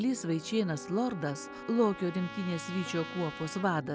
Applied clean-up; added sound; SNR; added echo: none; Trumpet; 14 dB; none.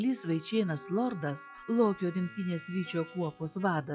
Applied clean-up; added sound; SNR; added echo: classical method log-MMSE.